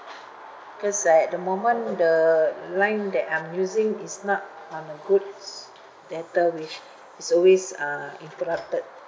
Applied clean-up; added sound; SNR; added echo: none; none; none; none.